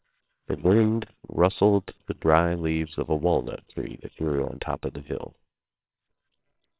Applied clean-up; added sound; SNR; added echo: neural separator model SepFormer WHAMR!.